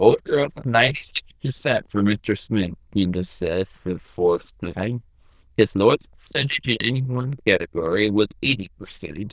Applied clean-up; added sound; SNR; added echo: neural diffusion model UNIVERSE++.